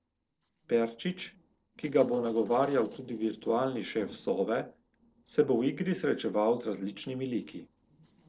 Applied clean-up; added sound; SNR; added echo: neural separator model SepFormer DNS4.